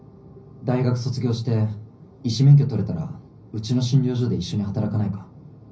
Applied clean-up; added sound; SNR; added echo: none; none; none; reverberation time 0.5 s.